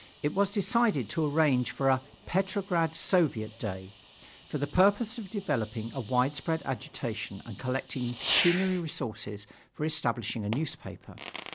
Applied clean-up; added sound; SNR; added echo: none; Fireworks; 10 dB; none.